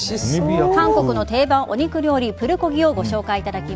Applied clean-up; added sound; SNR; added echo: none; none; none; none.